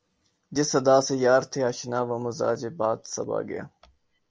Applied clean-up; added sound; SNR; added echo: none; none; none; none.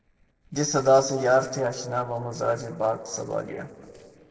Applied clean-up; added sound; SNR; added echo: neural separator model SepFormer DNS4.